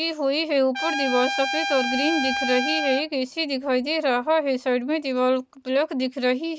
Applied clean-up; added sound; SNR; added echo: none; Trumpet; 3 dB; none.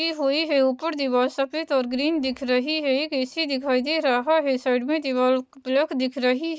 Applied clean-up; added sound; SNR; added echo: none; none; none; none.